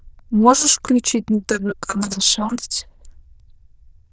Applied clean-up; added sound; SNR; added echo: neural diffusion model UNIVERSE++.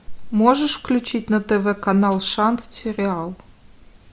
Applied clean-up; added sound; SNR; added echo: none; Rattle (instrument); 20 dB; none.